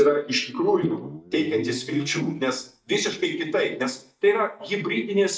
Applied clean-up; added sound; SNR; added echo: neural mask model DeepFilterNet 3.